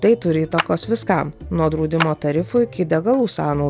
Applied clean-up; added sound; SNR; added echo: none; Clapping; 12 dB; none.